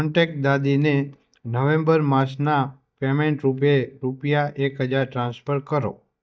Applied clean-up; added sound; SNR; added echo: neural mask model DeepFilterNet 3.